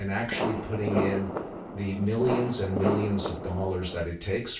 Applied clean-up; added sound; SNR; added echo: none; Fireworks; 3 dB; reverberation time 0.3 s.